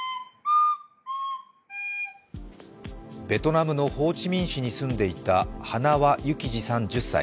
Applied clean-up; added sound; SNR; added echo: none; none; none; none.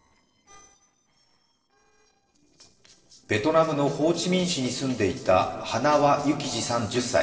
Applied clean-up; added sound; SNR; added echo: neural separator model SepFormer DNS4.